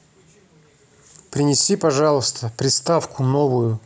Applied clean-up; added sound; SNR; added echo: none; none; none; none.